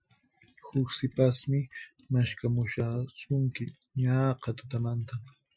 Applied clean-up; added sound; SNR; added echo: classical method Wiener filter.